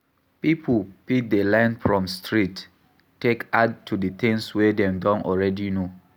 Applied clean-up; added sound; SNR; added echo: none; none; none; none.